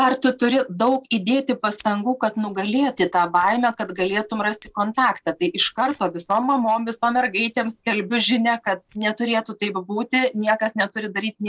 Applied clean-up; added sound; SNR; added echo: neural mask model DeepFilterNet 3.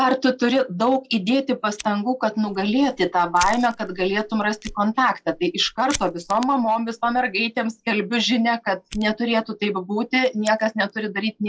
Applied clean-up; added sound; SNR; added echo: classical method log-MMSE.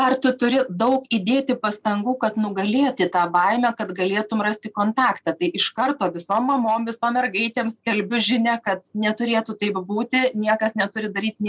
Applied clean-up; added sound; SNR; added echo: none; none; none; none.